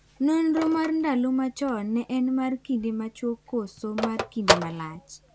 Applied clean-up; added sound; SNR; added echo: none; Telephone; 6 dB; none.